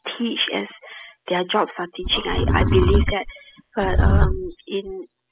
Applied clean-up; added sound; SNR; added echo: classical method spectral subtraction.